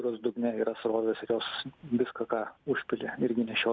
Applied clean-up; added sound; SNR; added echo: none; none; none; none.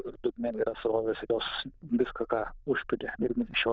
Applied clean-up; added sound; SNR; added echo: neural diffusion model UNIVERSE++.